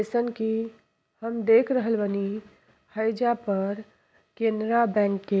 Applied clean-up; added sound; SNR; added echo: none; none; none; none.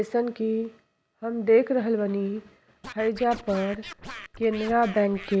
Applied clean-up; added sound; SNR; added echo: none; Scratching (performance technique); 15 dB; none.